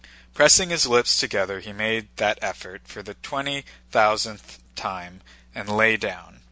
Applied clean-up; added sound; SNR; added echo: none; none; none; none.